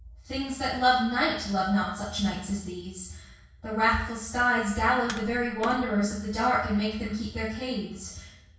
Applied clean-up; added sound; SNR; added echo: none; Tap; 16 dB; reverberation time 0.6 s.